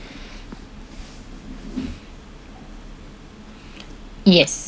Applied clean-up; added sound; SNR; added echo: none; none; none; none.